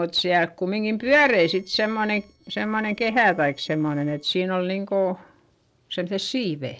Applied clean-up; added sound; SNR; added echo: neural separator model SepFormer DNS4.